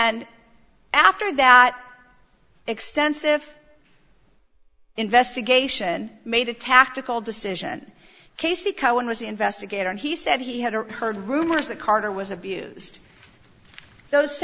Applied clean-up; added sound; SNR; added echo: none; none; none; none.